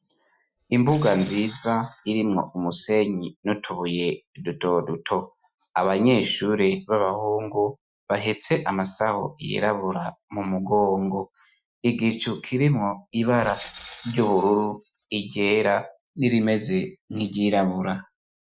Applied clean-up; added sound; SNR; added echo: classical method Wiener filter.